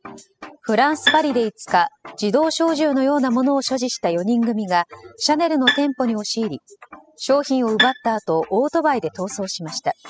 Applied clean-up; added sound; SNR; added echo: classical method spectral subtraction.